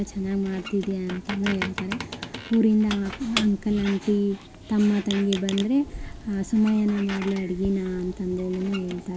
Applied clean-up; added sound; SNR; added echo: none; Squeak; 12 dB; none.